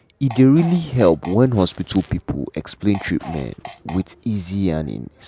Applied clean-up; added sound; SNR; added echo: none; Fart; 18 dB; none.